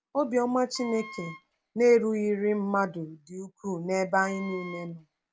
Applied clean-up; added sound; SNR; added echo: none; Wind instrument, woodwind instrument; 17 dB; none.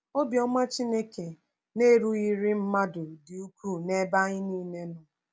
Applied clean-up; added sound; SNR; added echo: none; none; none; none.